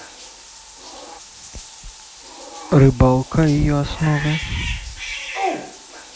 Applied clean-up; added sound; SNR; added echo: none; Bathtub (filling or washing) / Cat; 11 dB; none.